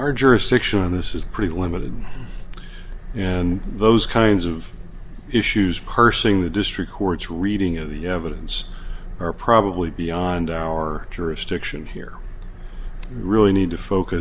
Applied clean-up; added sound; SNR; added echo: none; none; none; none.